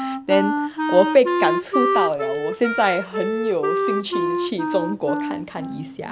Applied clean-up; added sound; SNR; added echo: none; Wind instrument, woodwind instrument; 1 dB; none.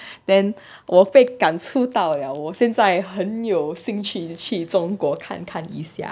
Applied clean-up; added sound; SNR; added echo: none; none; none; none.